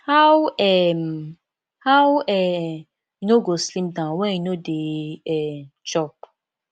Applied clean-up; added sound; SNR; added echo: none; none; none; none.